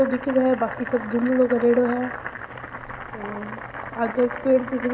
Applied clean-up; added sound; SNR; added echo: none; Boiling; 11 dB; none.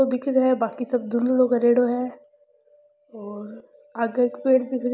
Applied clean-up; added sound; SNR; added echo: none; none; none; none.